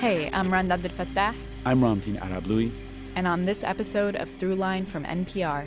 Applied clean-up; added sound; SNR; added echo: none; Engine starting / Car; 15 dB; none.